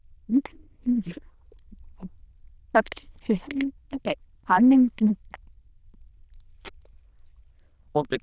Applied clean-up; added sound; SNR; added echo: neural diffusion model UNIVERSE++.